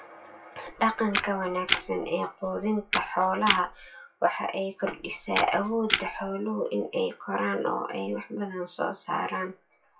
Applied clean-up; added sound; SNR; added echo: classical method WPE with log-MMSE.